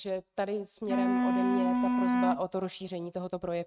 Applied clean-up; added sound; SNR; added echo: neural mask model RNNoise.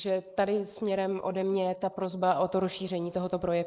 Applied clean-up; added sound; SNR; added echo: neural mask model Resemble Enhance denoiser.